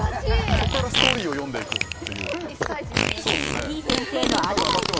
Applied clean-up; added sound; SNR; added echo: none; Fart; -2 dB; none.